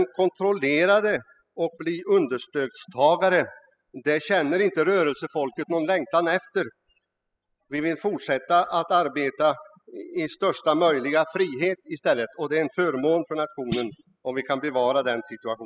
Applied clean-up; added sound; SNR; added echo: classical method spectral subtraction.